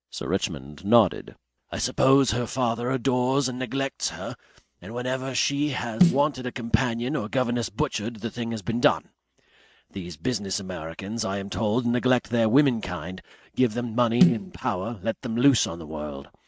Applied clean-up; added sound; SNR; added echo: neural mask model RNNoise.